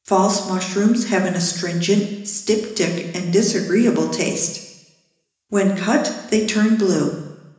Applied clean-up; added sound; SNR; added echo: none; none; none; reverberation time 1.0 s.